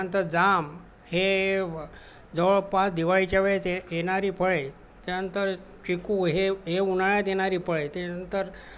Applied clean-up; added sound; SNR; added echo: none; none; none; none.